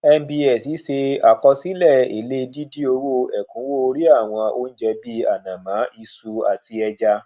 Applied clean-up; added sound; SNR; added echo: none; none; none; none.